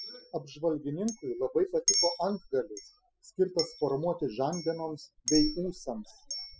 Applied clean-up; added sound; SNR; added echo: classical method spectral subtraction.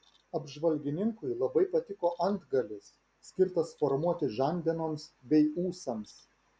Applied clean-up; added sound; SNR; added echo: none; none; none; none.